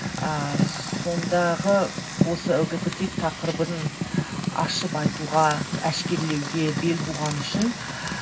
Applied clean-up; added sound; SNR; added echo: none; Fire; 3 dB; reverberation time 0.4 s.